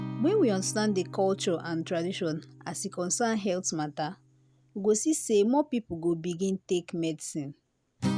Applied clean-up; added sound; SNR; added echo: none; Acoustic guitar; 12 dB; none.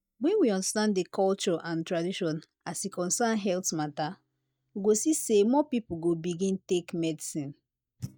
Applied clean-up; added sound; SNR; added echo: neural mask model DeepFilterNet 3.